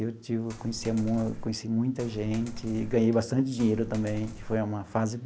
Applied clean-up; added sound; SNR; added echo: none; Coin (dropping); 12 dB; none.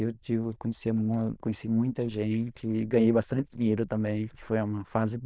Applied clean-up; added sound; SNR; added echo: neural diffusion model UNIVERSE++.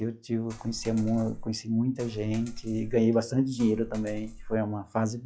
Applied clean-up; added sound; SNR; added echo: classical method log-MMSE.